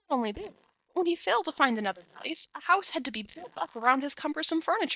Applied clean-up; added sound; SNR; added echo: neural mask model DeepFilterNet 3.